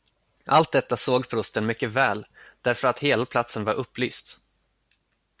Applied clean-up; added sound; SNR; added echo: none; none; none; none.